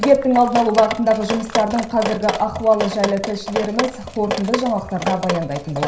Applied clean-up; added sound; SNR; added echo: none; Drip; 7 dB; reverberation time 0.5 s.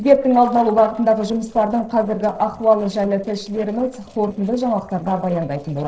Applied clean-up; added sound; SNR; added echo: neural separator model SepFormer DNS4.